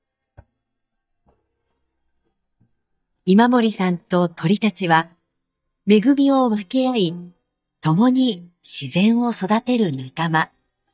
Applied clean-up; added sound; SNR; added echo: neural mask model DeepFilterNet 3.